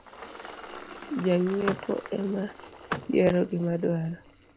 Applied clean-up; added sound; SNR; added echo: none; Vehicle + Engine; 12 dB; none.